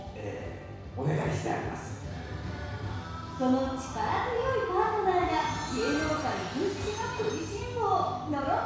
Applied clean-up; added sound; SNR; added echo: none; none; none; reverberation time 1.1 s.